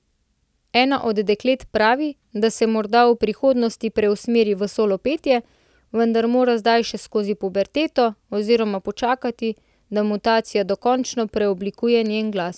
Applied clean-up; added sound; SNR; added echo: none; none; none; none.